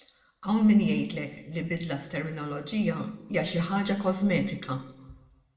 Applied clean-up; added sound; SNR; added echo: none; none; none; reverberation time 0.9 s.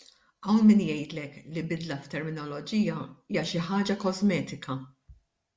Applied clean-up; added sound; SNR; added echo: none; none; none; none.